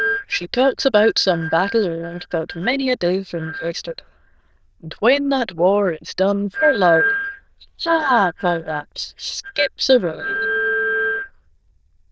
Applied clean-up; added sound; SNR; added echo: neural diffusion model UNIVERSE++.